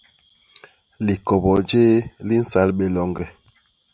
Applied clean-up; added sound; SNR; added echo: none; none; none; none.